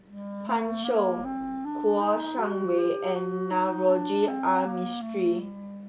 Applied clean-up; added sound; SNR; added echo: none; Wind instrument, woodwind instrument; 5 dB; none.